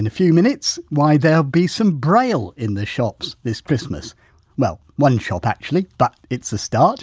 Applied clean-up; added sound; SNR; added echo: none; none; none; none.